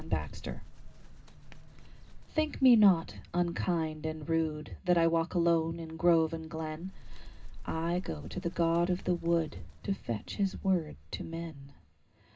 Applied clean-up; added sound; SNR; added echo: none; Bird; 14 dB; reverberation time 0.2 s.